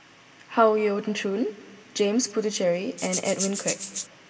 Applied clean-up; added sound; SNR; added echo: none; Rattle (instrument); 5 dB; reverberation time 1.8 s.